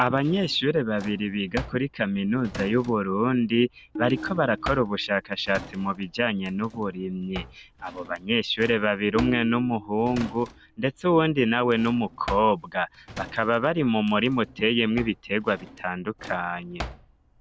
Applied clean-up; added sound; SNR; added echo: none; Tabla + Drawer open or close; 15 dB; none.